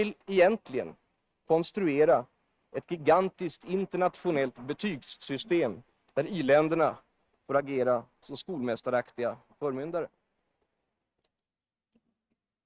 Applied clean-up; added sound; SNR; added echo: neural mask model RNNoise.